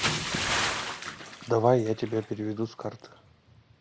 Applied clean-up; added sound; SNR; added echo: none; Bathtub (filling or washing) / Splash, splatter; 4 dB; none.